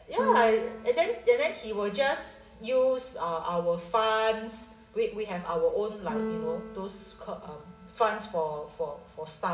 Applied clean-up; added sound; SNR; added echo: none; Keyboard (musical); 13 dB; reverberation time 1.0 s.